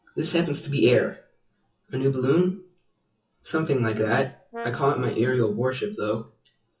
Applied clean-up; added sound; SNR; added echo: classical method WPE with log-MMSE.